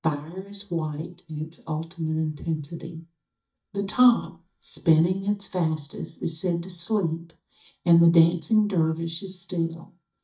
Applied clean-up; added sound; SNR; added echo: neural mask model DeepFilterNet 3.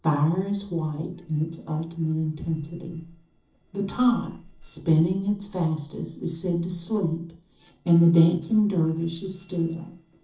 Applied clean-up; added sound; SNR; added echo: neural separator model SepFormer DNS4.